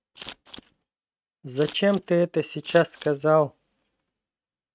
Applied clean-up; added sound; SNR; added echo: neural mask model RNNoise.